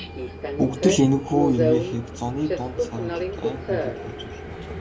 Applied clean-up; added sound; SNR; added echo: none; Subway, metro, underground; 2 dB; reverberation time 0.1 s.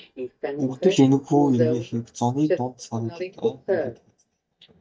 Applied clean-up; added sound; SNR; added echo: neural mask model DeepFilterNet 3.